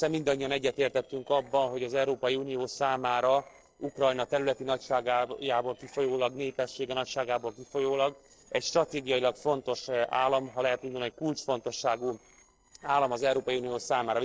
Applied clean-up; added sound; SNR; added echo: neural separator model SepFormer DNS4.